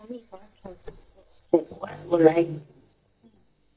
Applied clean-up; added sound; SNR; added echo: neural mask model DeepFilterNet 3.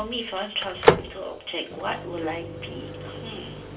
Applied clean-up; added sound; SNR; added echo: none; Microwave oven; -5 dB; reverberation time 0.3 s.